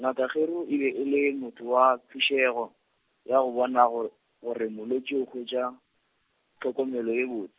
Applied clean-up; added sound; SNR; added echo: none; none; none; none.